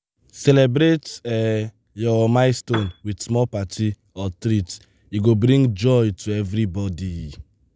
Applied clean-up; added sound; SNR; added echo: none; Piano; 10 dB; none.